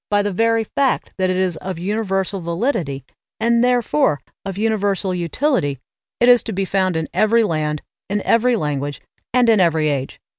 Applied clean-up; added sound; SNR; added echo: none; none; none; none.